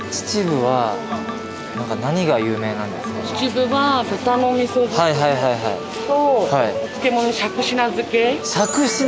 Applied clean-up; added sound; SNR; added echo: none; none; none; none.